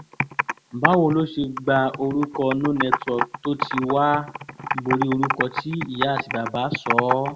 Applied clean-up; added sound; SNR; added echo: none; Computer keyboard; 4 dB; none.